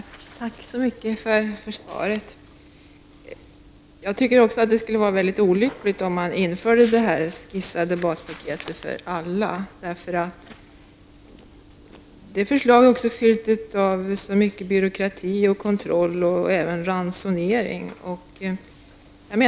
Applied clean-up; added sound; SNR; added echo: none; none; none; none.